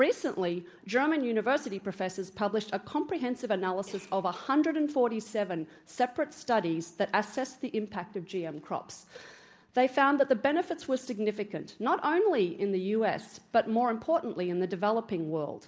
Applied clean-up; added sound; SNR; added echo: none; none; none; none.